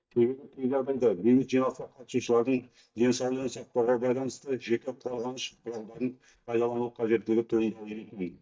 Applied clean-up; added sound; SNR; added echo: neural mask model DeepFilterNet 3.